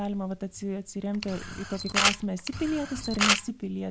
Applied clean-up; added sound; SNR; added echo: none; Camera; -2 dB; none.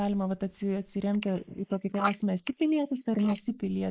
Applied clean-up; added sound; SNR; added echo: neural mask model Resemble Enhance denoiser.